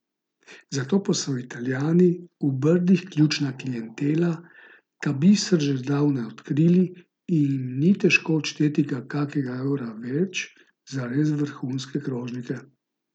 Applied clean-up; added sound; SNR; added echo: none; none; none; none.